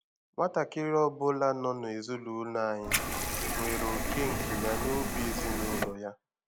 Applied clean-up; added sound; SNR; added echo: none; Liquid; -1 dB; none.